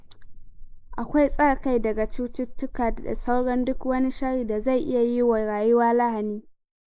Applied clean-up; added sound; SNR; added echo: neural mask model Resemble Enhance denoiser.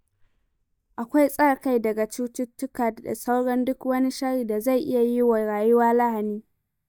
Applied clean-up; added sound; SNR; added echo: neural mask model DeepFilterNet 3.